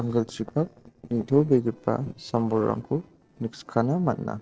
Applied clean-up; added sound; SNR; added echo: neural separator model SepFormer DNS4.